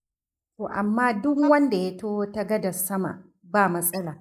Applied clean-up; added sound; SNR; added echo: neural mask model Resemble Enhance denoiser.